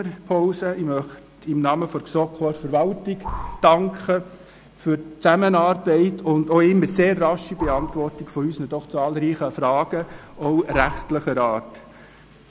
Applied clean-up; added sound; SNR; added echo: none; Breathing; 15 dB; none.